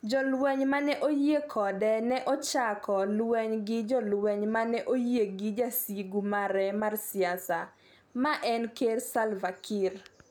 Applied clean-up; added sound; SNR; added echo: none; none; none; none.